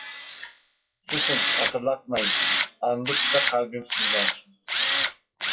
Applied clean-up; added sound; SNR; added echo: classical method WPE with log-MMSE.